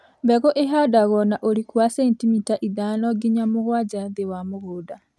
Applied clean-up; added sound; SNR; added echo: none; none; none; none.